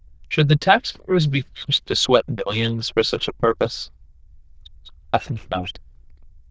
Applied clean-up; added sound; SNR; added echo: neural diffusion model UNIVERSE++.